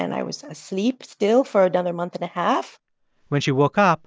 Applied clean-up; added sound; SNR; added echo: none; none; none; none.